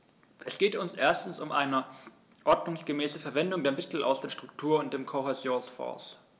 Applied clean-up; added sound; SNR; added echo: none; none; none; none.